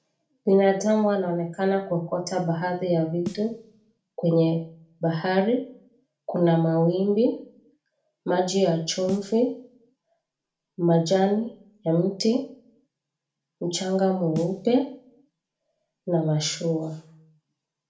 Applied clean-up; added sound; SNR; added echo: none; Snare drum; 17 dB; reverberation time 0.4 s.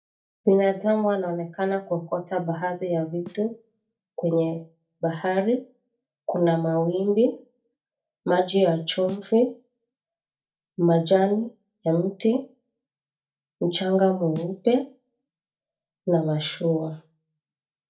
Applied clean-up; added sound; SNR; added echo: neural mask model DeepFilterNet 3.